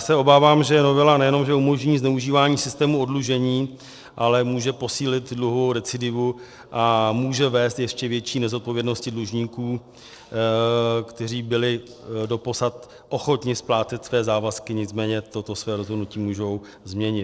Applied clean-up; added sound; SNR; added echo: neural separator model SepFormer DNS4.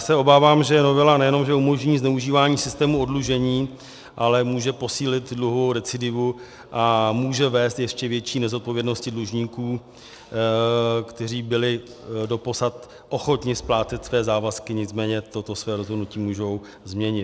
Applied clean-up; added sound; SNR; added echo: none; Wind; 20 dB; none.